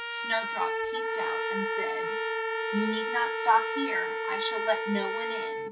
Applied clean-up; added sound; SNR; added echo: none; Wind instrument, woodwind instrument + Trumpet; -1 dB; none.